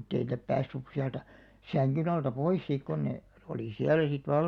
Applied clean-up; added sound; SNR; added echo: none; none; none; none.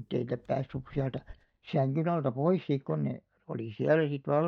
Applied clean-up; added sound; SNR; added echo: neural mask model DeepFilterNet 3.